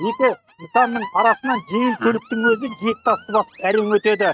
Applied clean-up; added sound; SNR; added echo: neural mask model RNNoise.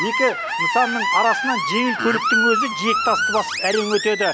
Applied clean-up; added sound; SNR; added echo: none; Screech; 0 dB; none.